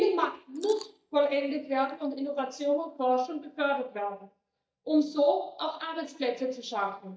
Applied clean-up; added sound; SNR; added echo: neural mask model DeepFilterNet 3.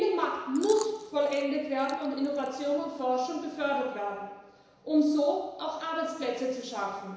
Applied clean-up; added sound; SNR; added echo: none; Chewing, mastication; 19 dB; reverberation time 1.0 s.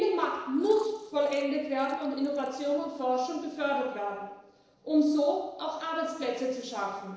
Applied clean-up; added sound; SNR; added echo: neural separator model SepFormer DNS4.